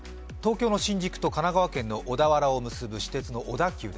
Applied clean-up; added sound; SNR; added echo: none; none; none; none.